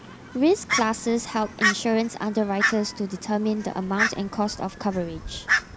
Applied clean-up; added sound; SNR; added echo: none; Fowl; 4 dB; none.